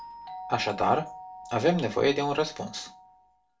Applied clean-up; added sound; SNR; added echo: none; Doorbell; 15 dB; reverberation time 0.2 s.